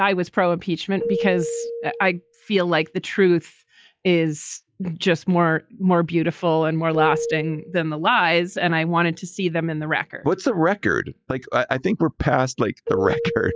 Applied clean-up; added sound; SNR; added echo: classical method log-MMSE.